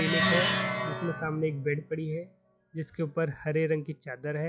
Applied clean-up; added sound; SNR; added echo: classical method log-MMSE.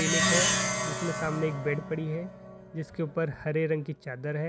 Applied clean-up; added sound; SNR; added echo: none; Plucked string instrument; 0 dB; none.